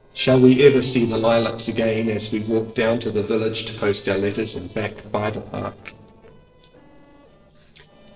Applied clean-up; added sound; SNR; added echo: neural separator model SepFormer DNS4.